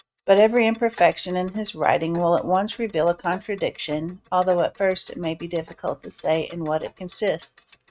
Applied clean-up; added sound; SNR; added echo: neural mask model RNNoise.